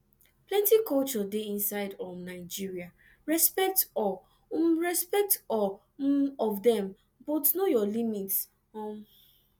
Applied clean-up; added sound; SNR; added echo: none; none; none; none.